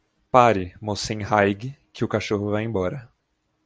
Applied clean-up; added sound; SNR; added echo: none; none; none; none.